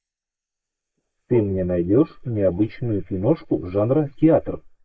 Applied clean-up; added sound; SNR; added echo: neural mask model Resemble Enhance denoiser.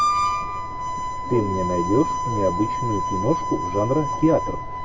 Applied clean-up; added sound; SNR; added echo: none; Harmonica; 1 dB; none.